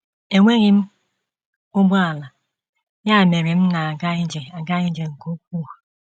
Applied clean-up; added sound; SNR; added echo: none; none; none; none.